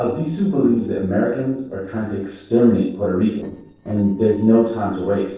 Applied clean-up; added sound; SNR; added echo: neural separator model SepFormer DNS4.